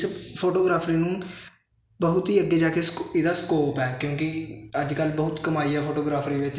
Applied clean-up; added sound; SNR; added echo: none; none; none; none.